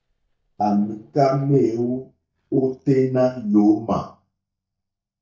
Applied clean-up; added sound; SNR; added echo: neural mask model DeepFilterNet 3.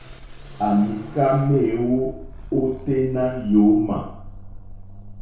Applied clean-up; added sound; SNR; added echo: none; Car passing by / Accelerating, revving, vroom; 15 dB; reverberation time 0.6 s.